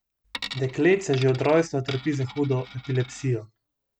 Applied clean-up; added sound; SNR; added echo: none; Coin (dropping); 15 dB; none.